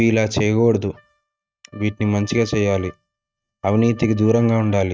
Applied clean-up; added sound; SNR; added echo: neural mask model RNNoise.